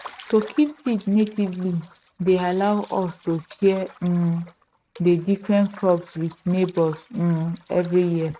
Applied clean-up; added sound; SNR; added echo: neural mask model RNNoise.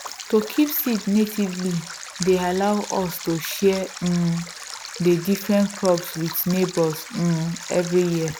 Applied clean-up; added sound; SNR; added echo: none; Stream; 14 dB; none.